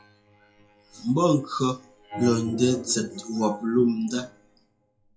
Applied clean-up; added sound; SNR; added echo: classical method WPE with log-MMSE.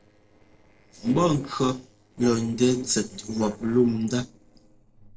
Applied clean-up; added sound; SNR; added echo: neural separator model SepFormer DNS4.